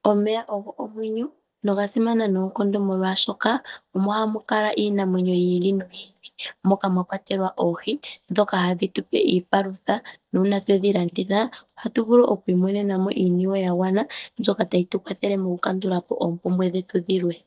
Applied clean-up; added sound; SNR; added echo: neural mask model DeepFilterNet 3.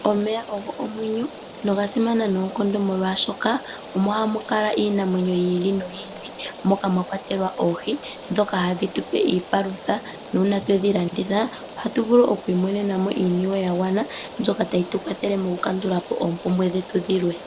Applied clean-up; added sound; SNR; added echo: none; Rain; 15 dB; none.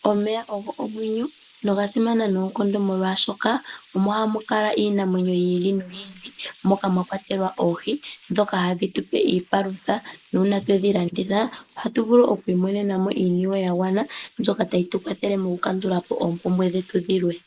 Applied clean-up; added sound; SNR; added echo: neural mask model Resemble Enhance denoiser.